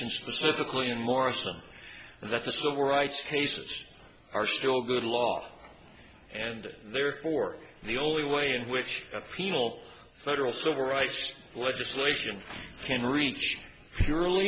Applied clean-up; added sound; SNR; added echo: none; none; none; none.